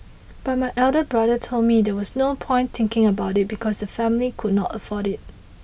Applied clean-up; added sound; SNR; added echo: none; none; none; none.